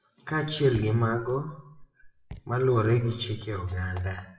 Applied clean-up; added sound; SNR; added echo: classical method WPE with log-MMSE.